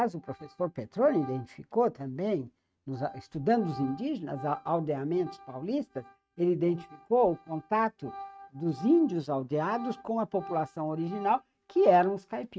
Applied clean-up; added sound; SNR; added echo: neural mask model RNNoise.